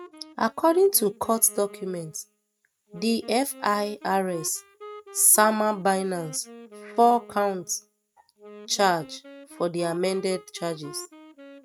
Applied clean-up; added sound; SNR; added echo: neural mask model RNNoise.